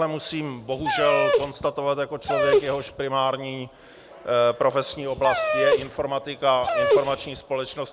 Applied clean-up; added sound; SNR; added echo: none; Dog; 0 dB; none.